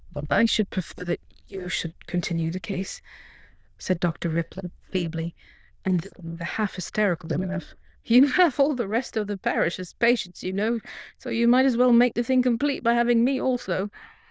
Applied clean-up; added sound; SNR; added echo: neural diffusion model UNIVERSE++.